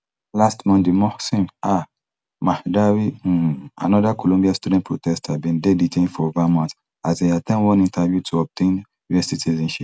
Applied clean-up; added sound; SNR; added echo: none; none; none; none.